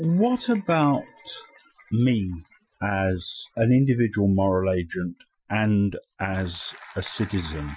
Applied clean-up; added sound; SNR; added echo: classical method Wiener filter.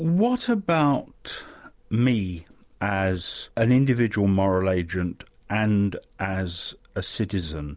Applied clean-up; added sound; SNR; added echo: none; none; none; none.